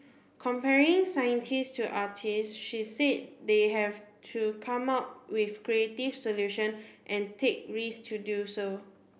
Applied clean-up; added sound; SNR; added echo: none; none; none; none.